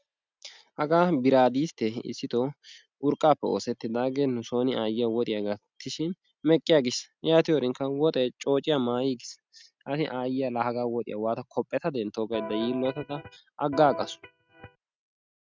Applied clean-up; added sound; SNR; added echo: neural mask model RNNoise.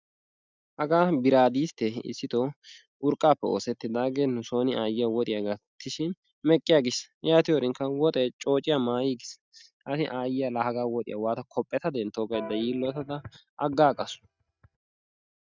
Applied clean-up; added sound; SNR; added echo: neural mask model DeepFilterNet 3.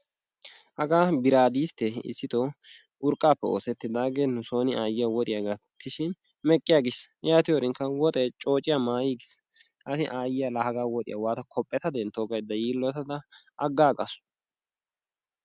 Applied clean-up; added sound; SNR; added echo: none; none; none; none.